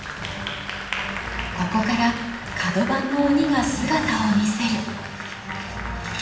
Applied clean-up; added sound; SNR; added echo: none; Applause; 9 dB; reverberation time 1.1 s.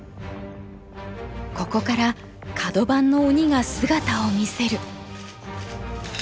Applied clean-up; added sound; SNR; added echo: none; none; none; none.